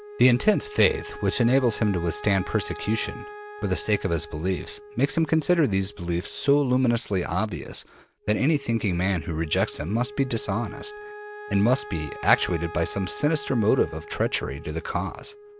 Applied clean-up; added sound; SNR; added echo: none; Wind instrument, woodwind instrument; 16 dB; none.